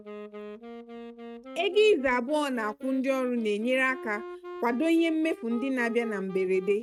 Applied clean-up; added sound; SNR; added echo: neural mask model RNNoise.